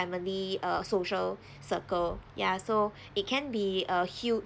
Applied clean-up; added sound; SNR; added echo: none; none; none; none.